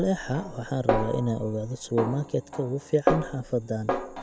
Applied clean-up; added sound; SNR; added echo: none; Snare drum; 3 dB; none.